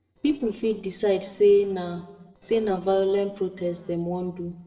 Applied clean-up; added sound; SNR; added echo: neural separator model SepFormer DNS4.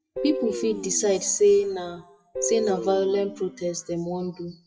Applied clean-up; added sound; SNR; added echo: classical method WPE with log-MMSE.